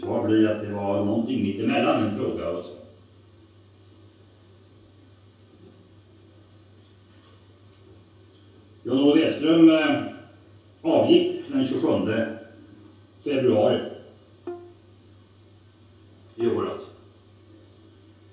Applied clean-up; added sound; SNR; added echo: none; Bowed string instrument; 19 dB; reverberation time 0.6 s.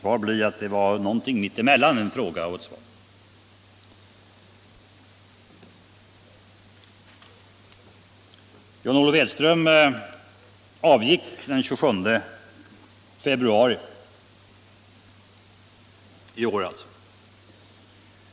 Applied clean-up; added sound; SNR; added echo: none; none; none; none.